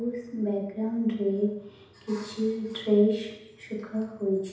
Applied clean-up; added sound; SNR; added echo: none; none; none; reverberation time 0.8 s.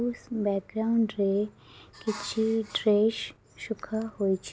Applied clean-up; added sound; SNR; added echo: none; none; none; none.